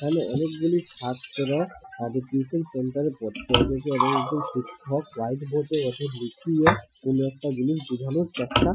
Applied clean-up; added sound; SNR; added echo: classical method Wiener filter.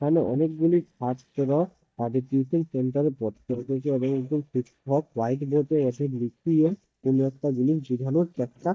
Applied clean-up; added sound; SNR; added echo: neural mask model DeepFilterNet 3.